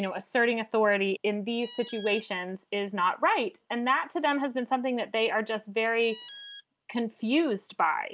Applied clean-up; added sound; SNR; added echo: none; Alarm; 19 dB; none.